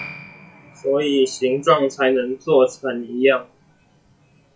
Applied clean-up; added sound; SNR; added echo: classical method WPE with log-MMSE.